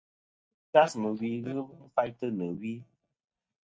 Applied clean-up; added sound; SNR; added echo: neural mask model DeepFilterNet 3.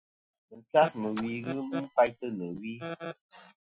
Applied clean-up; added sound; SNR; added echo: classical method Wiener filter.